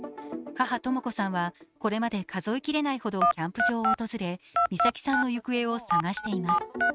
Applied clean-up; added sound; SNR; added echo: neural mask model RNNoise.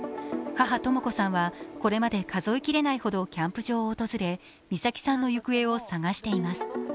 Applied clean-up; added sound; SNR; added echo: none; none; none; none.